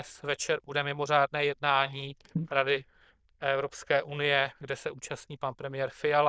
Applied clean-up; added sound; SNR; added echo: neural diffusion model UNIVERSE++.